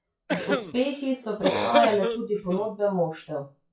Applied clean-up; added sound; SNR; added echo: classical method WPE with log-MMSE.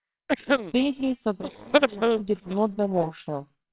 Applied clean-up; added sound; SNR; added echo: neural separator model SepFormer WHAMR!.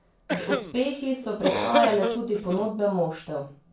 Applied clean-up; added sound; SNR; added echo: none; Cough; 3 dB; reverberation time 0.3 s.